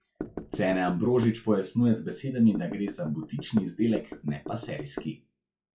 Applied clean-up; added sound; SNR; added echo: classical method log-MMSE.